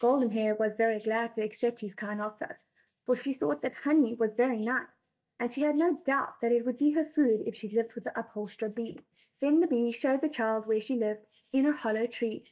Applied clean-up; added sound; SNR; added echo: neural mask model DeepFilterNet 3.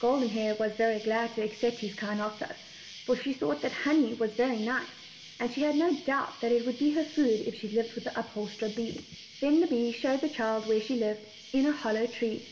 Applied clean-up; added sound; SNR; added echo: none; Insect; 18 dB; reverberation time 0.8 s.